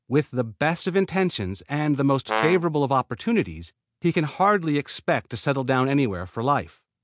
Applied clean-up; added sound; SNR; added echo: none; Brass instrument; 6 dB; none.